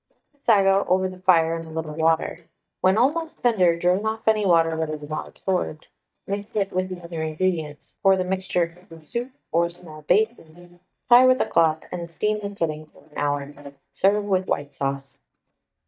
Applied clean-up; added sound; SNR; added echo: neural mask model DeepFilterNet 3.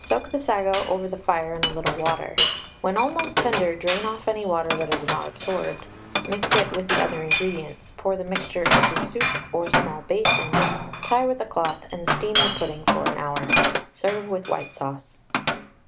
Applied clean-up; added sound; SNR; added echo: none; Glass; -1 dB; none.